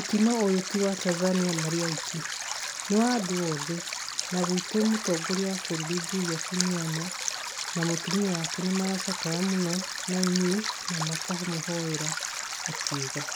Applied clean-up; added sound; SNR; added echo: none; Stream; 4 dB; none.